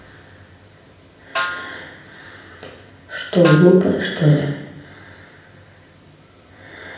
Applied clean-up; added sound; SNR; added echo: none; Snare drum; 10 dB; reverberation time 0.9 s.